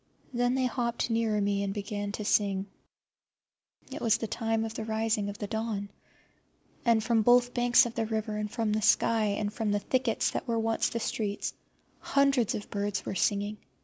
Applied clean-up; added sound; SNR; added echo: none; none; none; none.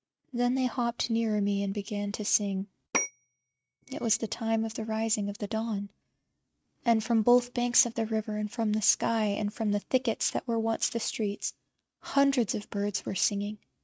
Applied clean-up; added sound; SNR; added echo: neural mask model RNNoise.